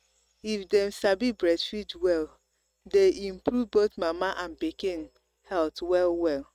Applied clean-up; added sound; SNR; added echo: neural mask model RNNoise.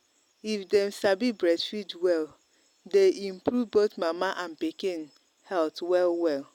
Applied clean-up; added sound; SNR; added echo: none; none; none; none.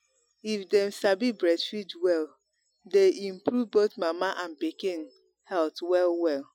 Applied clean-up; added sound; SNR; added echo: classical method Wiener filter.